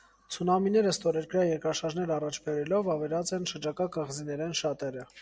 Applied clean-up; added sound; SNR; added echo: none; none; none; none.